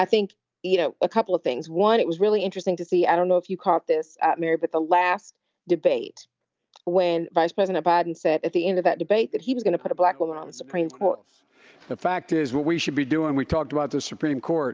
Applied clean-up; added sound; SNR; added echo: none; none; none; none.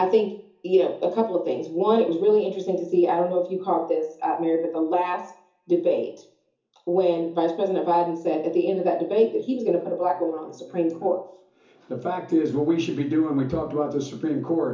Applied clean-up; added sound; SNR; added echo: none; none; none; reverberation time 0.7 s.